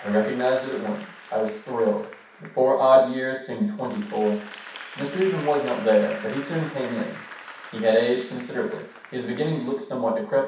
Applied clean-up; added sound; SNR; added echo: none; Applause / Crowd; 18 dB; reverberation time 0.7 s.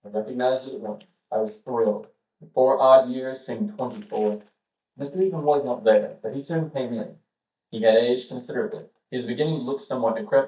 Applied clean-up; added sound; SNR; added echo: neural mask model DeepFilterNet 3.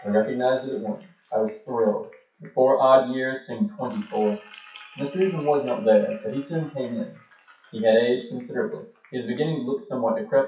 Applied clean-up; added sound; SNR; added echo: classical method WPE with log-MMSE.